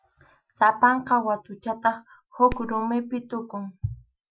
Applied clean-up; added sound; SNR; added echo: classical method Wiener filter.